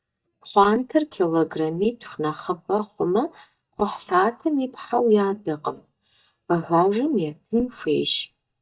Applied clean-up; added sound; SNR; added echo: neural mask model DeepFilterNet 3.